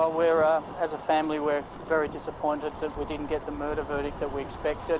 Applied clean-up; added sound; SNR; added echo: none; Thunder; 14 dB; none.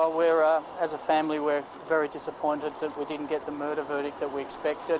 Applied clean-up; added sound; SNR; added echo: none; none; none; none.